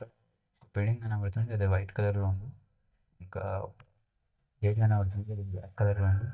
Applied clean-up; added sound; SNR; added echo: neural mask model DeepFilterNet 3.